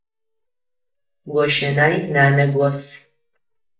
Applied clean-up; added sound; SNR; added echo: neural mask model DeepFilterNet 3.